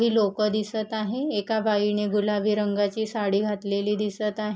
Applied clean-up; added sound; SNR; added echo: none; none; none; none.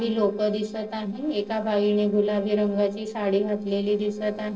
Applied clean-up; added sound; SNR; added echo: neural separator model SepFormer DNS4.